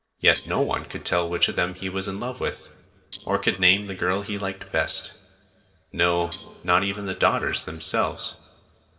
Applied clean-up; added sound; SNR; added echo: neural separator model SepFormer DNS4.